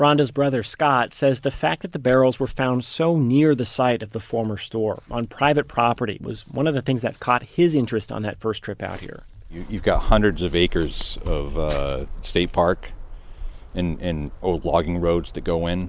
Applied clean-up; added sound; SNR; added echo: none; none; none; none.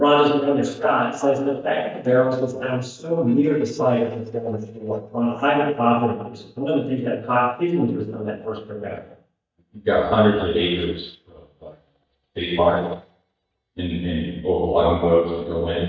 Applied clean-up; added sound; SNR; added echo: neural mask model DeepFilterNet 3.